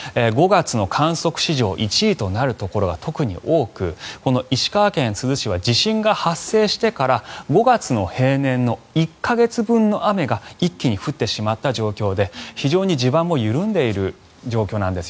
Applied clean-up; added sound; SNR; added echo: none; none; none; none.